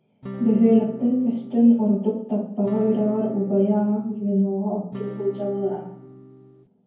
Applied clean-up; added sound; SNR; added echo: none; Acoustic guitar / Strum; 16 dB; reverberation time 0.9 s.